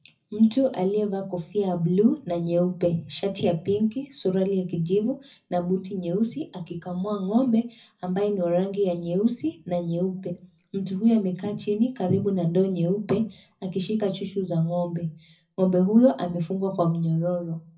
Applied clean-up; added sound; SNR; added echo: none; none; none; reverberation time 0.4 s.